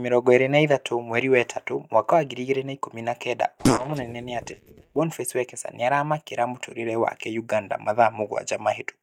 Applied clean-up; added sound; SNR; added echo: neural mask model DeepFilterNet 3.